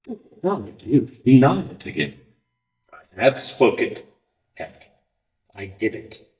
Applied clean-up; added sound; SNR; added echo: neural mask model DeepFilterNet 3.